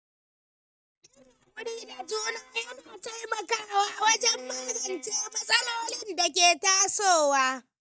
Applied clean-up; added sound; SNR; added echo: neural mask model DeepFilterNet 3.